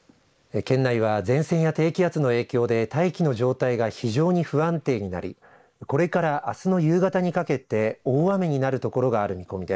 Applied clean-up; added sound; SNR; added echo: neural mask model Resemble Enhance denoiser.